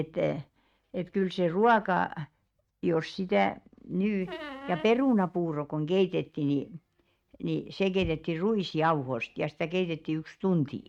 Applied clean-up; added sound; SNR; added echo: neural mask model RNNoise.